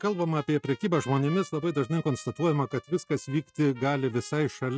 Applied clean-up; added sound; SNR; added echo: neural mask model RNNoise.